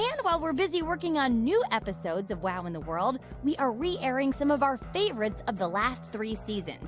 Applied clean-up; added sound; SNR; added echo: none; none; none; none.